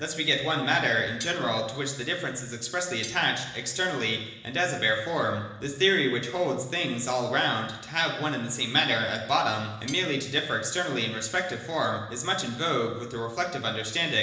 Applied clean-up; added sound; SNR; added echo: neural separator model SepFormer DNS4.